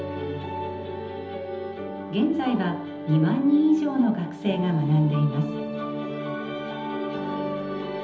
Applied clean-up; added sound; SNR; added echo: none; none; none; reverberation time 1.2 s.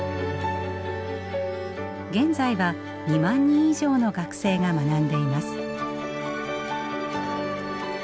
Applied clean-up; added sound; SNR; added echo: none; none; none; none.